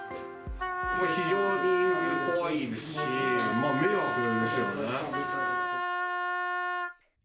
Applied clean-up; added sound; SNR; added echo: none; Wind instrument, woodwind instrument; 0 dB; none.